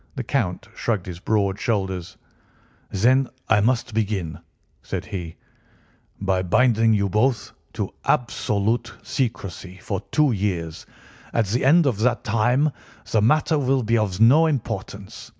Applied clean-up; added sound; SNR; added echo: none; none; none; none.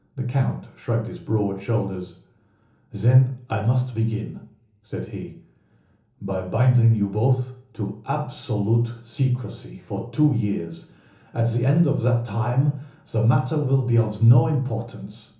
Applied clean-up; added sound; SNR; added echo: none; none; none; reverberation time 1.2 s.